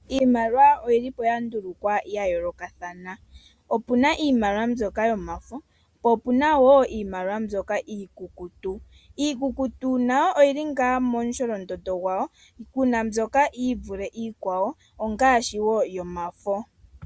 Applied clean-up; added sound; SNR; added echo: none; none; none; none.